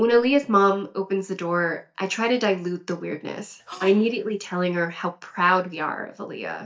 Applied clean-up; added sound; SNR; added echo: neural mask model DeepFilterNet 3.